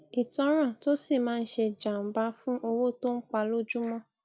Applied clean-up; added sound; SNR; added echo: none; none; none; none.